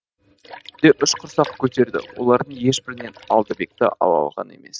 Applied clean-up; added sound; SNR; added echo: neural mask model RNNoise.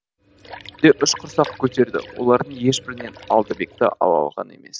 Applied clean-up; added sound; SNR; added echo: none; Liquid; 20 dB; none.